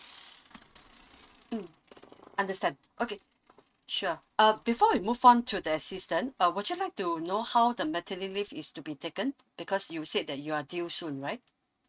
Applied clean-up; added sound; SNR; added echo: neural mask model RNNoise.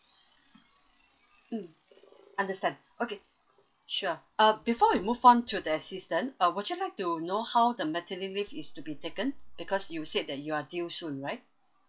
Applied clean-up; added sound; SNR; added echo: classical method log-MMSE.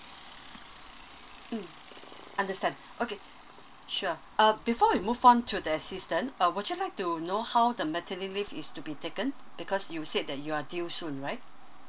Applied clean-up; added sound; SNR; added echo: none; Mechanisms / Bicycle; 14 dB; none.